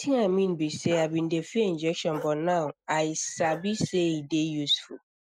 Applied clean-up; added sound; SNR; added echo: none; Bark; 18 dB; none.